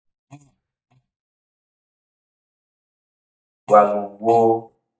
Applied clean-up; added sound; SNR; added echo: neural mask model DeepFilterNet 3.